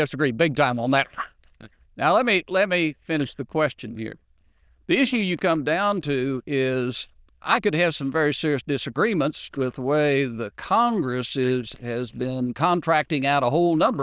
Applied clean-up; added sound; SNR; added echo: neural diffusion model UNIVERSE++.